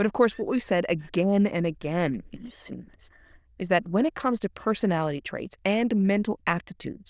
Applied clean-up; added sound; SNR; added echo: neural diffusion model UNIVERSE++.